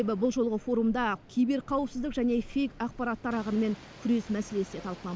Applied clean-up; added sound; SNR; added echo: none; none; none; none.